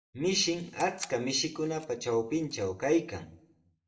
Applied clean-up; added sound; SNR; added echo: neural separator model SepFormer DNS4.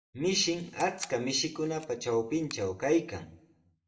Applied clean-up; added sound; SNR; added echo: none; Camera; 20 dB; reverberation time 0.5 s.